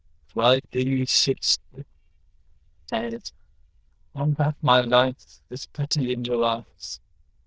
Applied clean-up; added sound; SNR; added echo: neural diffusion model UNIVERSE++.